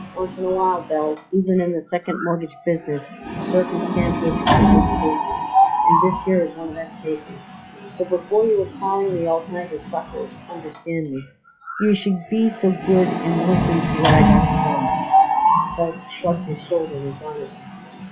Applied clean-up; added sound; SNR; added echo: classical method log-MMSE.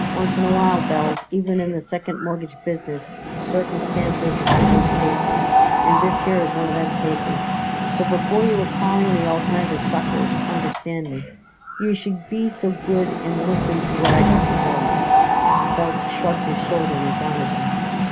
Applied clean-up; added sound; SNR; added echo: none; Mechanisms; -3 dB; none.